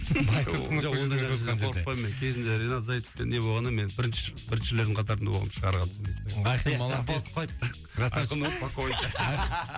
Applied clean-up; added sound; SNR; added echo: none; none; none; none.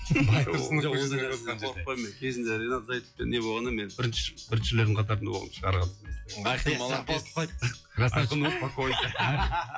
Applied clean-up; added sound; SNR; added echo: classical method log-MMSE.